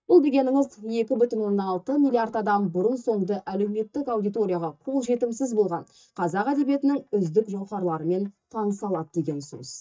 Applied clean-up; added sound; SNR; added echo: neural mask model DeepFilterNet 3.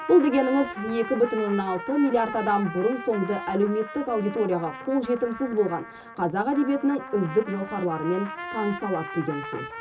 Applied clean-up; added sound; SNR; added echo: none; Trumpet; 12 dB; reverberation time 0.2 s.